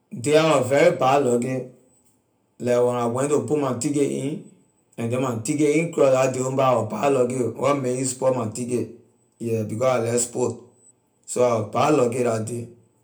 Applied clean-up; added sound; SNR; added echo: none; none; none; reverberation time 0.3 s.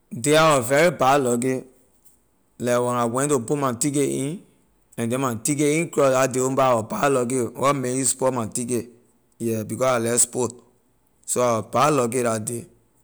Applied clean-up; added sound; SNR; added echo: none; none; none; none.